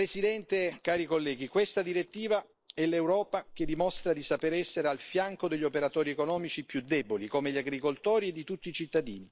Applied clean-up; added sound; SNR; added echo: neural mask model Resemble Enhance denoiser.